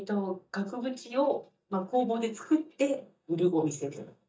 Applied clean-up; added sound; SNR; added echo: neural mask model DeepFilterNet 3.